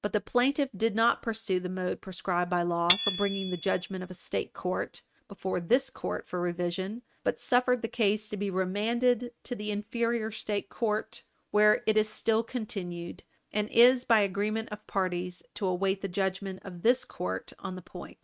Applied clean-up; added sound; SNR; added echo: neural mask model RNNoise.